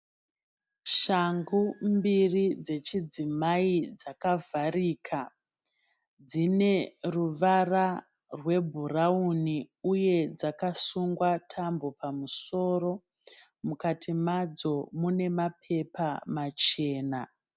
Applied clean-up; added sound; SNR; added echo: none; none; none; none.